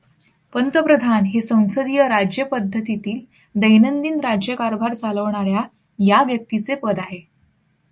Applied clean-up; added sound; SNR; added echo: none; none; none; none.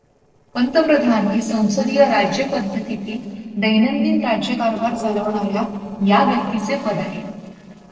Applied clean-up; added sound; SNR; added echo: neural separator model SepFormer DNS4.